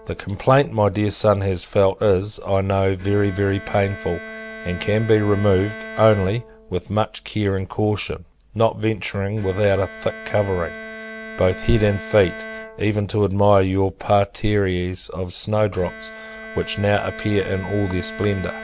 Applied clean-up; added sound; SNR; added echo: none; Bowed string instrument; 16 dB; none.